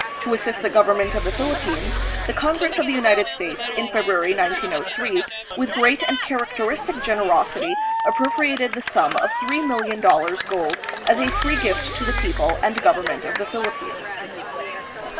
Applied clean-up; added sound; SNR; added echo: none; Cheering + Breathing; 5 dB; none.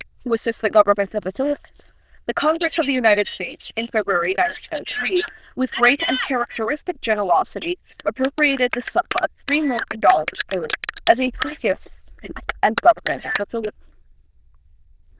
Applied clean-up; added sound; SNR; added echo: neural diffusion model UNIVERSE++.